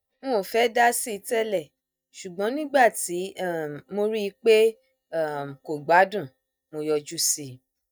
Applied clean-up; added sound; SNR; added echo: neural mask model DeepFilterNet 3.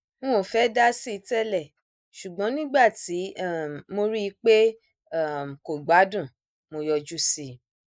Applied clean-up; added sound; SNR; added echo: neural mask model Resemble Enhance denoiser.